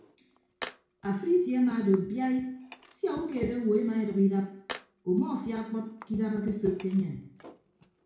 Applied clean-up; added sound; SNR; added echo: none; Tools; 20 dB; reverberation time 0.5 s.